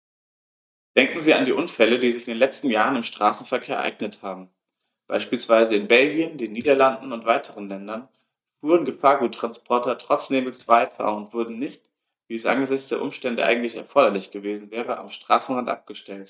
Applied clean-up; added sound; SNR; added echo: neural mask model DeepFilterNet 3.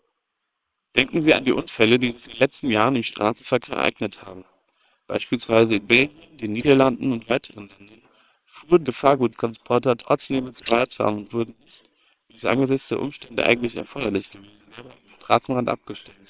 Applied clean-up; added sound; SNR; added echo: neural separator model SepFormer WHAM!.